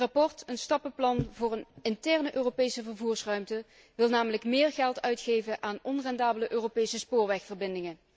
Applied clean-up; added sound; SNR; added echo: none; none; none; none.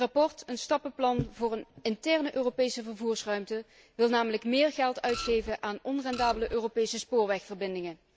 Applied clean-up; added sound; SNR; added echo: none; Printer; 9 dB; none.